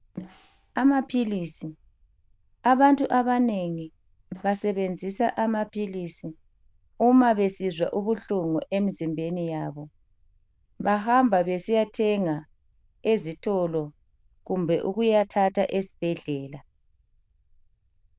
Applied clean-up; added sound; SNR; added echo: neural diffusion model UNIVERSE++.